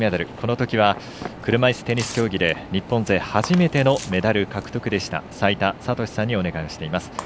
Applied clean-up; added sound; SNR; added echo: none; Shatter + Tearing; 20 dB; none.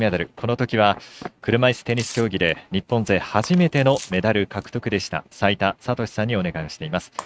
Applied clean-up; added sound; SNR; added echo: neural mask model RNNoise.